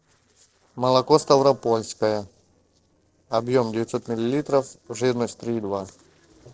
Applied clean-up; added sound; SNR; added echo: neural separator model SepFormer DNS4.